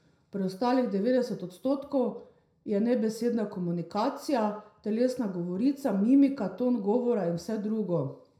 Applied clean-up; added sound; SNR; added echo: none; none; none; reverberation time 0.5 s.